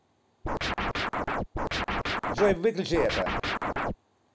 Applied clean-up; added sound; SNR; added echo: none; Scratching (performance technique); -2 dB; none.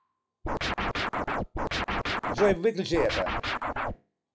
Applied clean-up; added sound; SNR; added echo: classical method log-MMSE.